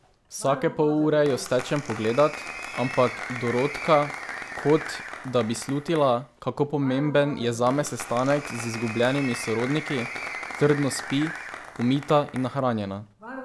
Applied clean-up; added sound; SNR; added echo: none; Applause; 11 dB; none.